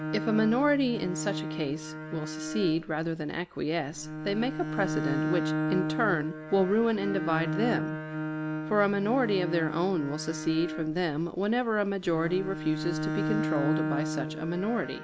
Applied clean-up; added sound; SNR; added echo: none; Bowed string instrument; 4 dB; none.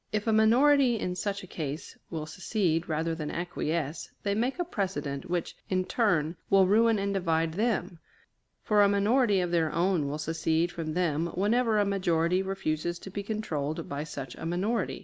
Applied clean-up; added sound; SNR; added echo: none; none; none; none.